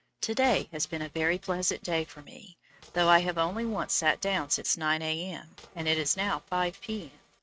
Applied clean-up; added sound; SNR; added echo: neural mask model RNNoise.